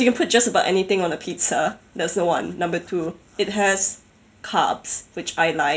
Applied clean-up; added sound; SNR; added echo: none; none; none; none.